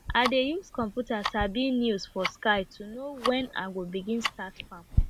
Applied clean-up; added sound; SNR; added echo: none; Tick-tock; 5 dB; none.